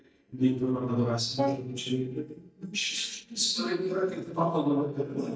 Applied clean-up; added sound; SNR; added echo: neural mask model DeepFilterNet 3.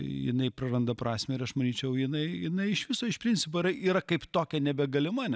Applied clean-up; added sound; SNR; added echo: none; none; none; none.